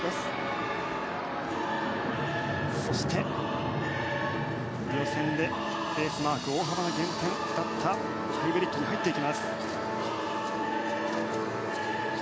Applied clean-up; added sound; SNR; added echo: none; none; none; none.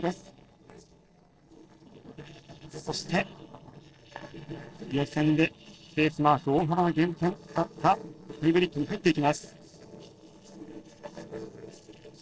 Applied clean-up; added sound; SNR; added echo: neural separator model SepFormer DNS4.